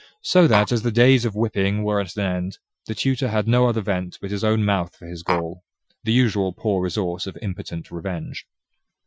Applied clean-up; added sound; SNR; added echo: classical method Wiener filter.